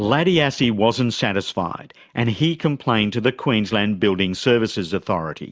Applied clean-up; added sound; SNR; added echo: none; none; none; none.